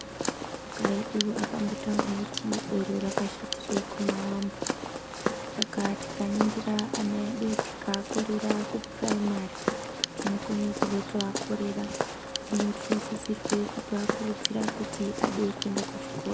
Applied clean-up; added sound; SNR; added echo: none; Walk, footsteps; 1 dB; none.